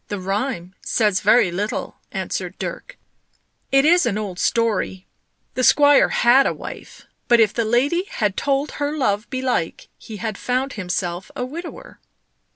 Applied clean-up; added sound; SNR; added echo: none; none; none; none.